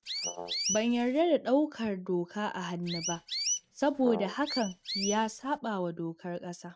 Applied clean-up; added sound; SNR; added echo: neural mask model RNNoise.